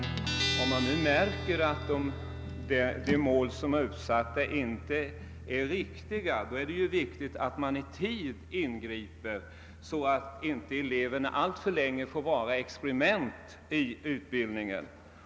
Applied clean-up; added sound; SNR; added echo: none; Guitar; 9 dB; none.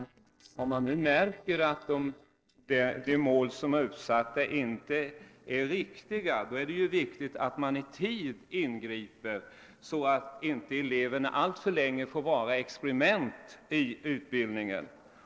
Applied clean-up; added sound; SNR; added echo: neural separator model SepFormer DNS4.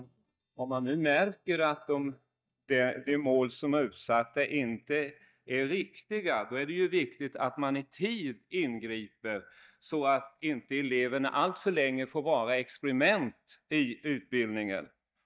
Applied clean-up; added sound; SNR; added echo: neural mask model DeepFilterNet 3.